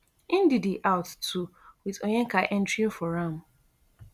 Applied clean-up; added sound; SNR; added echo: none; none; none; none.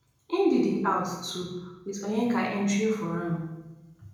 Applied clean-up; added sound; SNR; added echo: none; none; none; reverberation time 0.9 s.